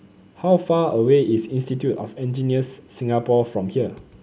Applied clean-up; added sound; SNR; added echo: none; none; none; none.